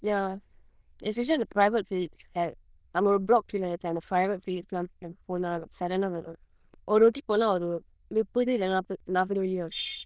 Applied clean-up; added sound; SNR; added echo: neural diffusion model UNIVERSE++.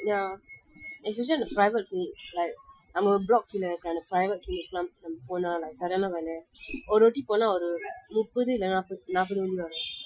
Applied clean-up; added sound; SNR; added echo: classical method Wiener filter.